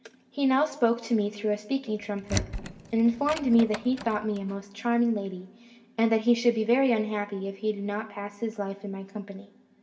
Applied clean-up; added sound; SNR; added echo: none; Door; 10 dB; reverberation time 2.0 s.